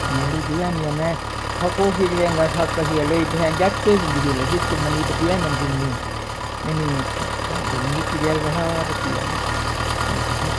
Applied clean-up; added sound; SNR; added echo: none; Engine; 1 dB; none.